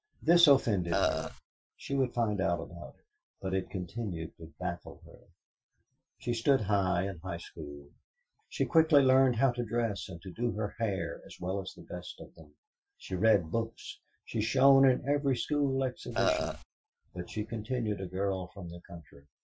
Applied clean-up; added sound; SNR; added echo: classical method Wiener filter.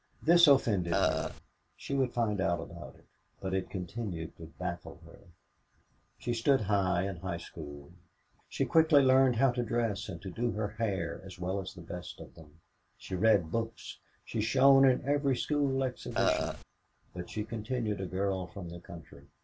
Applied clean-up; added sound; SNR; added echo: none; Burping, eructation; -1 dB; none.